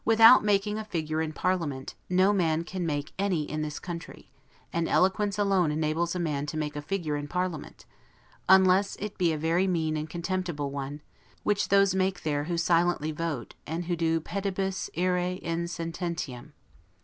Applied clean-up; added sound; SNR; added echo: none; none; none; none.